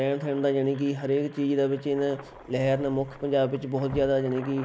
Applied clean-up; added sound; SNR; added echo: none; Engine + Sliding door / Slam / Wood; 19 dB; none.